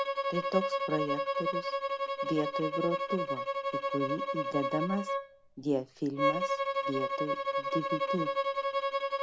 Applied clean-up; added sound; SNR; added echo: none; Bowed string instrument; -3 dB; none.